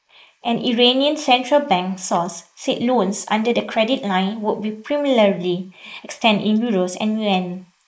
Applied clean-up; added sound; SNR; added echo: neural mask model Resemble Enhance denoiser.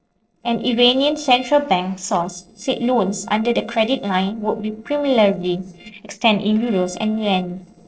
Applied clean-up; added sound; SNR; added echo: neural separator model SepFormer DNS4.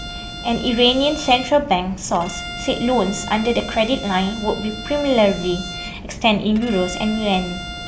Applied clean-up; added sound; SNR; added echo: none; Bowed string instrument; 13 dB; none.